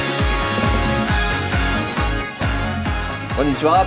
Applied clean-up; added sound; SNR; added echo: none; none; none; none.